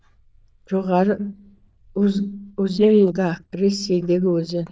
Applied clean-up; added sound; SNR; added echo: neural diffusion model UNIVERSE++.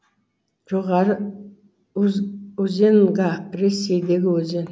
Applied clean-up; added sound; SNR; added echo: none; none; none; none.